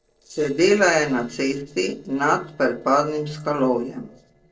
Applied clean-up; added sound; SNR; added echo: neural separator model SepFormer DNS4.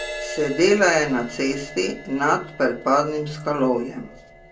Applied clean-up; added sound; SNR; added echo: none; Crash cymbal; 14 dB; reverberation time 0.2 s.